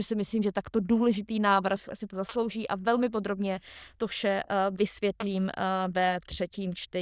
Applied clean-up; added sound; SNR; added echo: neural diffusion model UNIVERSE++.